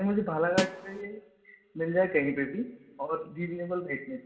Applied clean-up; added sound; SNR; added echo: none; Snare drum; 1 dB; reverberation time 1.6 s.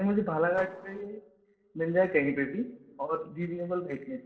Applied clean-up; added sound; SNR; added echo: neural separator model SepFormer DNS4.